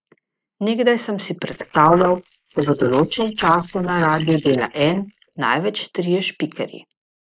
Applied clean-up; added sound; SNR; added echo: neural mask model Resemble Enhance denoiser.